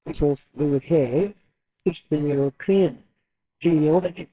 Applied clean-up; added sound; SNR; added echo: neural separator model SepFormer WHAMR!.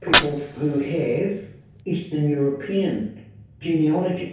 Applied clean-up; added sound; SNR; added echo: none; Fire; 6 dB; reverberation time 0.6 s.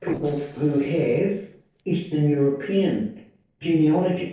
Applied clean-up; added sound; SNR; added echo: neural separator model SepFormer DNS4.